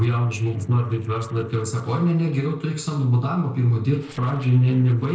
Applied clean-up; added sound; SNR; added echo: neural separator model SepFormer DNS4.